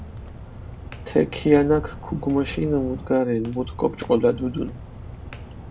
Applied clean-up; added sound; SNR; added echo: none; Walk, footsteps; 13 dB; none.